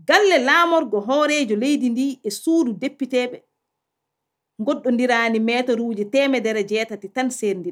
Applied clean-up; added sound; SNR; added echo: none; none; none; none.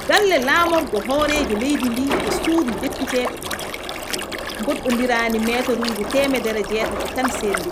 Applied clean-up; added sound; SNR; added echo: none; Liquid + Subway, metro, underground; 5 dB; none.